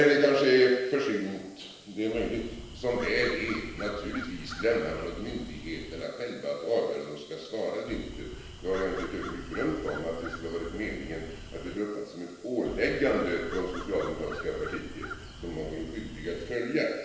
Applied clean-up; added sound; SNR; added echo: none; Crow; 11 dB; reverberation time 1.0 s.